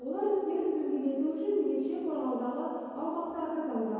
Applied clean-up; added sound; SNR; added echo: none; none; none; reverberation time 2.2 s.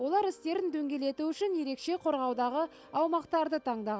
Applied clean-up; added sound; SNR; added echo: none; none; none; none.